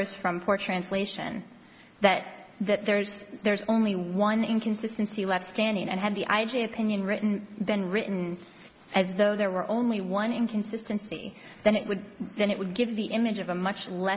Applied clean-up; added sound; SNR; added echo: none; none; none; none.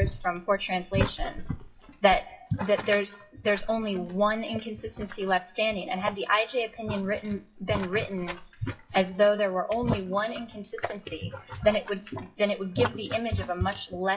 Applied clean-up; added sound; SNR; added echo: classical method WPE with log-MMSE.